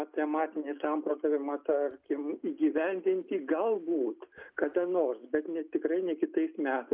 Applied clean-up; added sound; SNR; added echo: none; none; none; none.